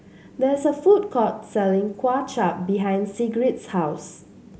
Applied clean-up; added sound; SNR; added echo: none; none; none; none.